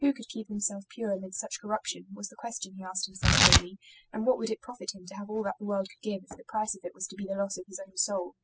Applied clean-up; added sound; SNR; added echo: classical method spectral subtraction.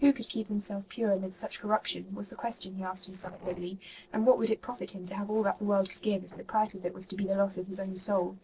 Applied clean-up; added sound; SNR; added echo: neural separator model SepFormer DNS4.